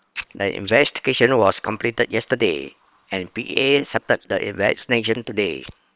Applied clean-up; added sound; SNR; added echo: neural separator model SepFormer WHAM!.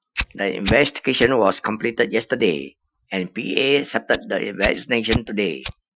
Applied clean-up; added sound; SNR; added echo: classical method Wiener filter.